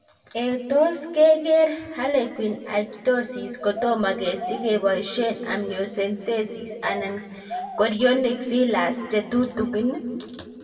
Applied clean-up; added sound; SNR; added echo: none; Bird vocalization, bird call, bird song; 14 dB; reverberation time 1.7 s.